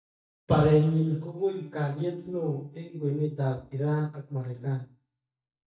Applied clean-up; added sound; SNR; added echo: neural mask model DeepFilterNet 3.